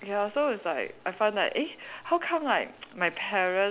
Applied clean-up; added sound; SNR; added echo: none; none; none; none.